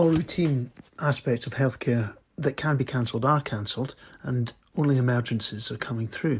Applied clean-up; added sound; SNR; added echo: none; none; none; none.